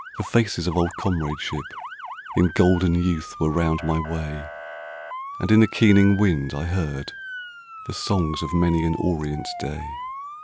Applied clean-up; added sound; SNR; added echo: none; Motor vehicle (road) / Siren; 13 dB; none.